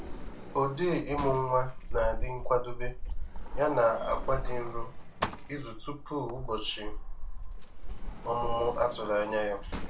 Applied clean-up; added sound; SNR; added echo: none; Sliding door; 2 dB; reverberation time 0.3 s.